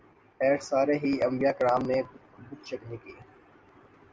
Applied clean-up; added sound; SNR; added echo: none; none; none; none.